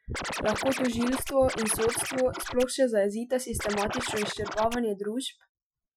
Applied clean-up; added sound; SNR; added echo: classical method Wiener filter.